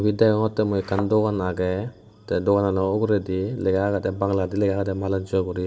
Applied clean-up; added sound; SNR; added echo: none; Thump, thud; 15 dB; reverberation time 0.3 s.